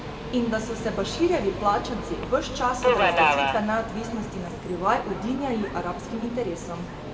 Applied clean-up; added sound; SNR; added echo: none; Subway, metro, underground; 2 dB; reverberation time 1.8 s.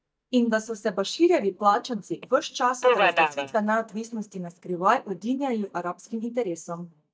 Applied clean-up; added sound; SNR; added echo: neural mask model DeepFilterNet 3.